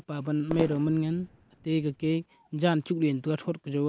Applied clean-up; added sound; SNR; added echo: none; Fireworks; 12 dB; none.